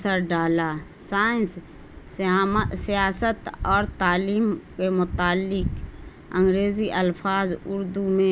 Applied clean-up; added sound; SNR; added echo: none; none; none; none.